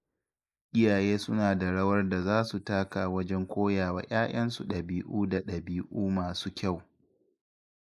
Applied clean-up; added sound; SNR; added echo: neural mask model Resemble Enhance denoiser.